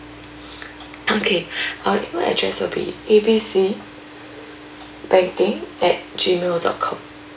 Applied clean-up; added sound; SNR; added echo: none; none; none; none.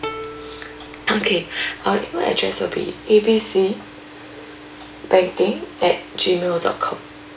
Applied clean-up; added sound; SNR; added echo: none; Plucked string instrument; 15 dB; none.